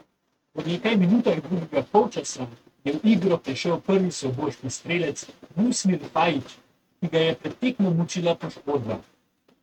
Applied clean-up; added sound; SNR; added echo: neural mask model RNNoise.